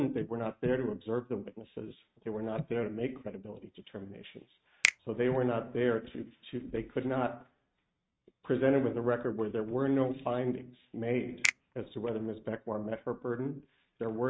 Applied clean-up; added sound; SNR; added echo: neural mask model RNNoise.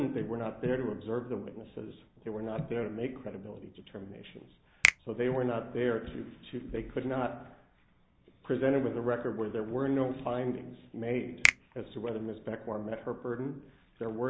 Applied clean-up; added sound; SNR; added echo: none; Finger snapping; 0 dB; none.